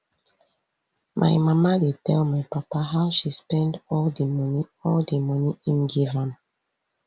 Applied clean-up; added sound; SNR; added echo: none; none; none; none.